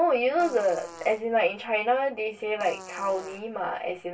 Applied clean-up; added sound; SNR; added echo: none; Fart; 19 dB; reverberation time 0.2 s.